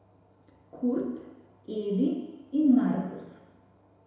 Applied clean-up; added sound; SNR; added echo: none; none; none; reverberation time 1.0 s.